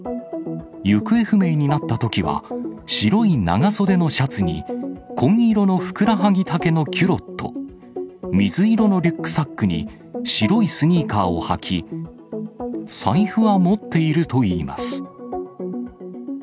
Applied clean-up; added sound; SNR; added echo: none; none; none; none.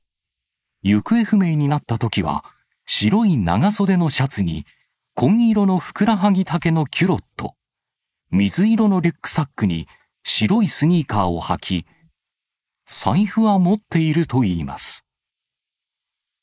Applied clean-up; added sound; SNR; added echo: neural mask model Resemble Enhance denoiser.